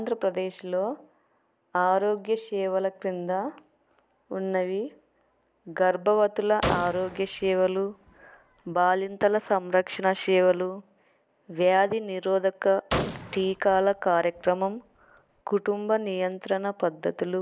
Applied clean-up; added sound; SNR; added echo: none; Gunshot, gunfire; 9 dB; none.